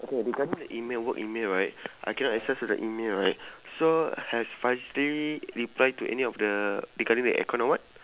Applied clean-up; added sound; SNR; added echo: none; none; none; none.